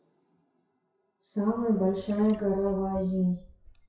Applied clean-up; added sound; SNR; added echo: classical method WPE with log-MMSE.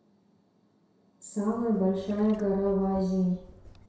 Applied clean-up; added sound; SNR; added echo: none; Trickle, dribble / Chirp, tweet; 20 dB; reverberation time 0.7 s.